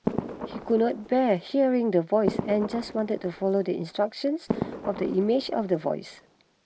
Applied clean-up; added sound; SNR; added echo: none; Fireworks; 10 dB; none.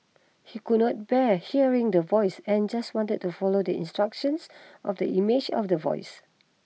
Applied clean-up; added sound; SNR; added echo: none; none; none; none.